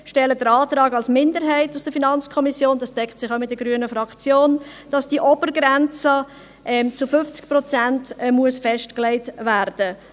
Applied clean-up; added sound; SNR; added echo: none; none; none; none.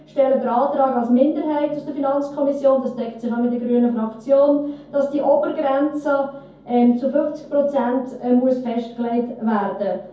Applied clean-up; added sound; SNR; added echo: none; none; none; reverberation time 0.6 s.